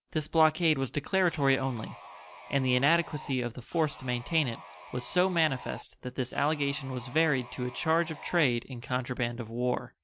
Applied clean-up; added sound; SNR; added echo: none; Sawing; 17 dB; none.